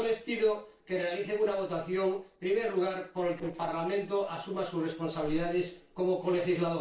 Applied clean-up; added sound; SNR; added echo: neural separator model SepFormer DNS4.